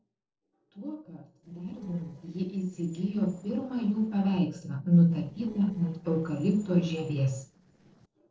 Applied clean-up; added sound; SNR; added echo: neural separator model SepFormer DNS4.